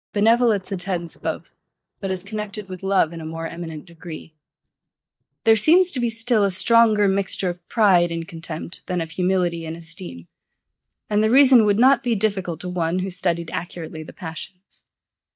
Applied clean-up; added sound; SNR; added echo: neural mask model DeepFilterNet 3.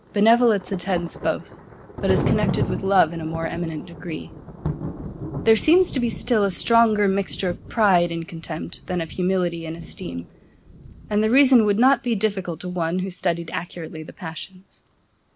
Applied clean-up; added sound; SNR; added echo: none; Thunder; 10 dB; none.